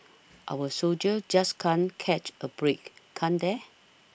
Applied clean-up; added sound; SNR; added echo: none; none; none; none.